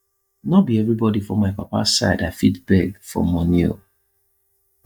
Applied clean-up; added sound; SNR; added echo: neural mask model DeepFilterNet 3.